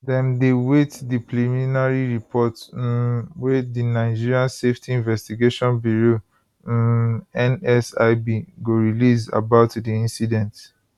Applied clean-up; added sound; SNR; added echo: none; none; none; none.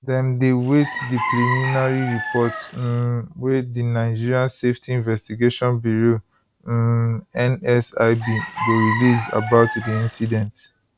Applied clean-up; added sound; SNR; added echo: none; Chicken, rooster; 7 dB; none.